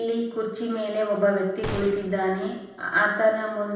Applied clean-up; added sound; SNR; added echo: none; Gunshot, gunfire; 12 dB; reverberation time 0.9 s.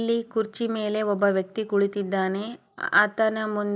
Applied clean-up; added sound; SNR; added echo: none; none; none; none.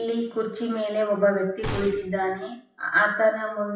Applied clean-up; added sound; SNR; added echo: classical method WPE with log-MMSE.